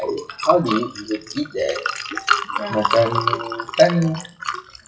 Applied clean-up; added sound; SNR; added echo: classical method WPE with log-MMSE.